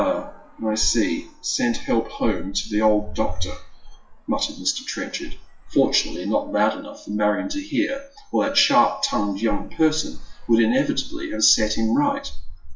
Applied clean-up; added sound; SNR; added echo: classical method WPE with log-MMSE.